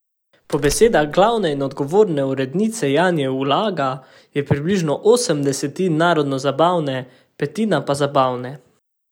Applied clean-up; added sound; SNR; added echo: none; Door; 16 dB; none.